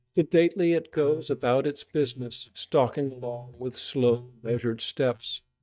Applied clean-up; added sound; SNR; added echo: neural mask model DeepFilterNet 3.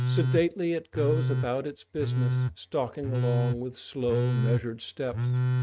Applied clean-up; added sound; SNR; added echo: neural mask model RNNoise.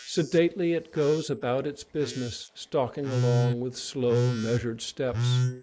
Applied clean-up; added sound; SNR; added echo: neural mask model Resemble Enhance denoiser.